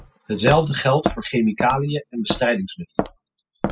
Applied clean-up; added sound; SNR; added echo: classical method spectral subtraction.